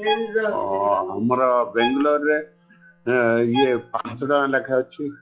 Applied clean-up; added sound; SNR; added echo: classical method log-MMSE.